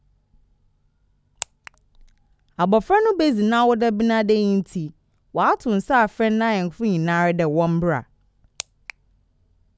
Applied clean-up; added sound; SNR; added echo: none; none; none; none.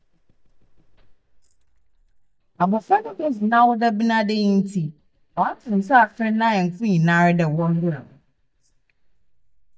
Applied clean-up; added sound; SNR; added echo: neural mask model DeepFilterNet 3.